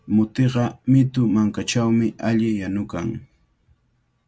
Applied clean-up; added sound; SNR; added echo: none; none; none; none.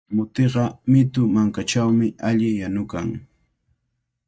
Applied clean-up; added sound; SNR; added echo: neural mask model DeepFilterNet 3.